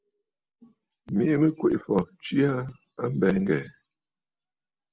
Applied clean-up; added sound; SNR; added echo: none; none; none; none.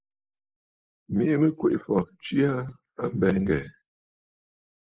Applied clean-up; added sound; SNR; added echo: neural mask model Resemble Enhance denoiser.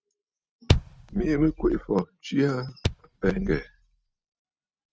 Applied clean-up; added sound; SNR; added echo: neural mask model RNNoise.